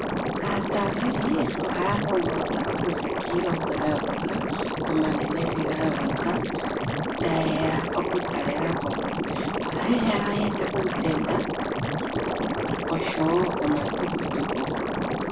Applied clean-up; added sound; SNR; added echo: none; Liquid; -2 dB; reverberation time 0.3 s.